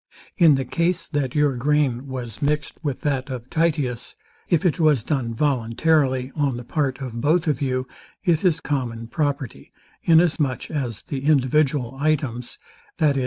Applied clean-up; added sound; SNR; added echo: neural mask model DeepFilterNet 3.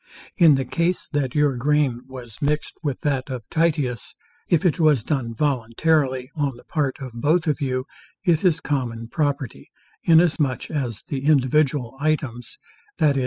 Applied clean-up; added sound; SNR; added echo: classical method spectral subtraction.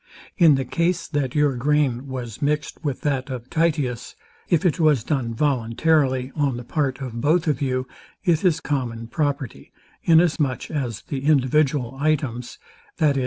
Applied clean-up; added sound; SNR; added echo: none; none; none; none.